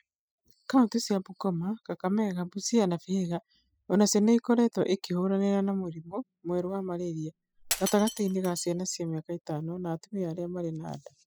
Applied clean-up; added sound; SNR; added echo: classical method spectral subtraction.